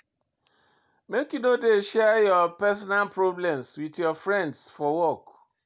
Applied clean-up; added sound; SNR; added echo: none; none; none; none.